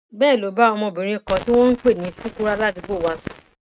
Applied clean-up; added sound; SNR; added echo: neural mask model RNNoise.